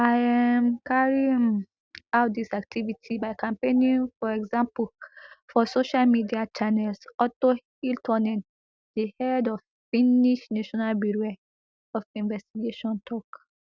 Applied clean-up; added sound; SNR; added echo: none; none; none; none.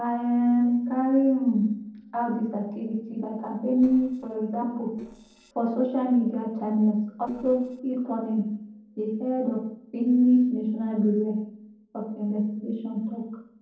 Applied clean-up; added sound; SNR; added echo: neural separator model SepFormer DNS4.